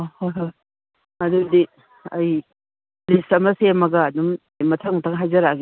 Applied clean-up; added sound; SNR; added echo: none; none; none; none.